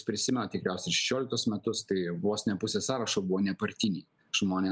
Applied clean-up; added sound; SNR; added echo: none; none; none; none.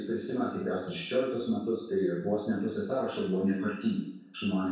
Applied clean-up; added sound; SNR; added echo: none; none; none; reverberation time 0.7 s.